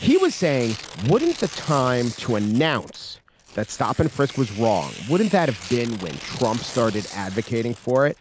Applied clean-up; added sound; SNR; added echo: none; Tearing; 16 dB; none.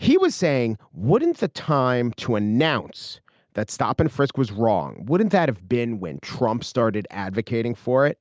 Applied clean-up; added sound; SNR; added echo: none; none; none; none.